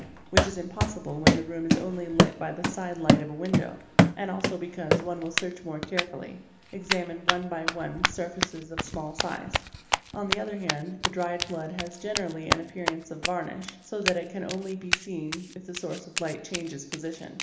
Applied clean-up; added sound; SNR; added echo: none; Run; -4 dB; reverberation time 1.0 s.